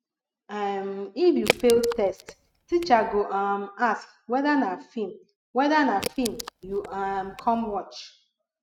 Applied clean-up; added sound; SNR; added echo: neural mask model RNNoise.